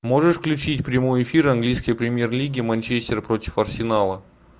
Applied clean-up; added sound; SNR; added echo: none; none; none; none.